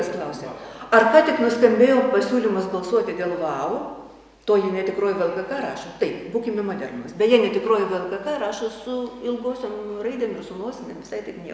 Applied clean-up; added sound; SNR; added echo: none; none; none; none.